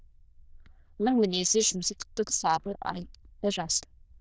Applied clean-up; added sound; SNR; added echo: neural diffusion model UNIVERSE++.